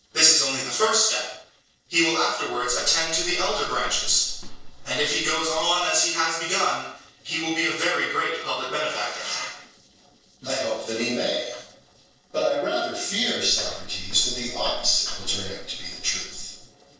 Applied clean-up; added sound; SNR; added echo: neural separator model SepFormer DNS4.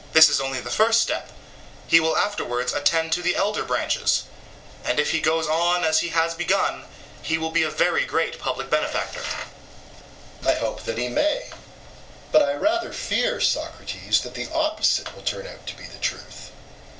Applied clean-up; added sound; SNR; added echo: none; none; none; none.